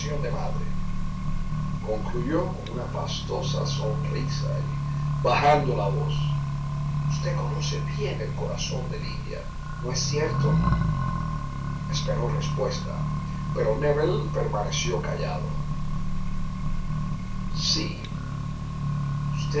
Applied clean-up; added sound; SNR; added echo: none; Accelerating, revving, vroom; -4 dB; reverberation time 0.3 s.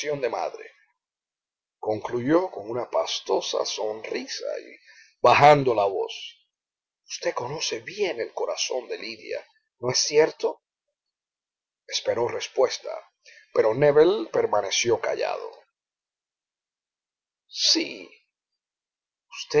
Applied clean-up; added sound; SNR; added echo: none; none; none; none.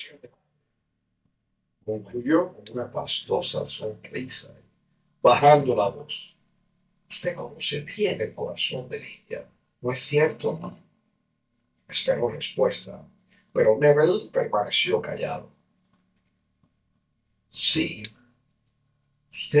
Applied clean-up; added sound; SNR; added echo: neural mask model DeepFilterNet 3.